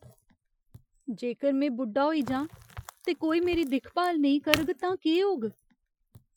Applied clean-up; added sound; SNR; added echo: classical method Wiener filter.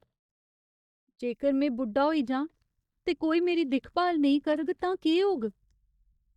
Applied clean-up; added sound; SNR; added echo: neural mask model DeepFilterNet 3.